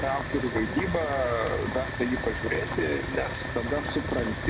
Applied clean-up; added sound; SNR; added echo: none; Boiling; -3 dB; none.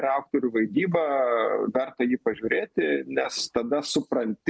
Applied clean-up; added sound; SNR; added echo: none; none; none; none.